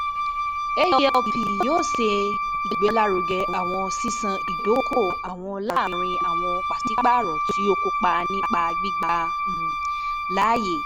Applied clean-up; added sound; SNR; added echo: none; Wind instrument, woodwind instrument; 1 dB; none.